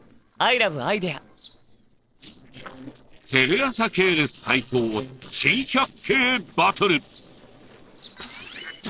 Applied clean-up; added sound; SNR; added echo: neural separator model SepFormer DNS4.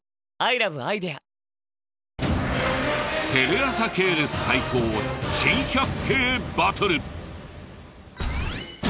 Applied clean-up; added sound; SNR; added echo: none; none; none; none.